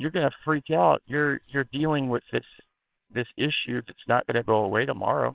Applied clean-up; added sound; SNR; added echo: neural separator model SepFormer WHAMR!.